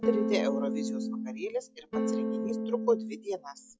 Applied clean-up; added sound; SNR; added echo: classical method log-MMSE.